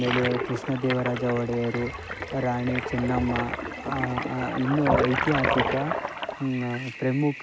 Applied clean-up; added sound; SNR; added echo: none; Toilet flush; 3 dB; none.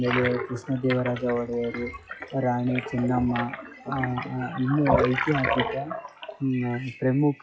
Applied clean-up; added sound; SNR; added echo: classical method log-MMSE.